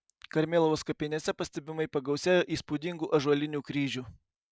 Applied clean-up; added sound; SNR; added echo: none; none; none; none.